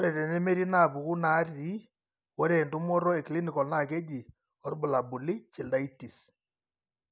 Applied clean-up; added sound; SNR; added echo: none; none; none; none.